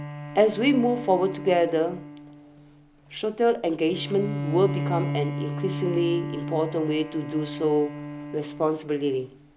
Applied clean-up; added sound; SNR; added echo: none; Bowed string instrument; 8 dB; none.